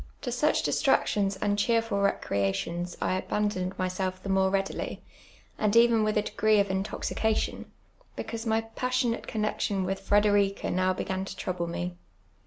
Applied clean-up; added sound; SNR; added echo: none; none; none; none.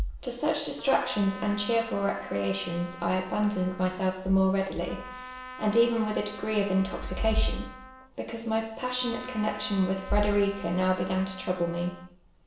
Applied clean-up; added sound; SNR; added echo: none; Trumpet; 16 dB; reverberation time 0.7 s.